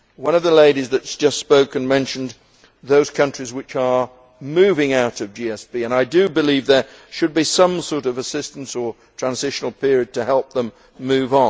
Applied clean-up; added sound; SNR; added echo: none; none; none; none.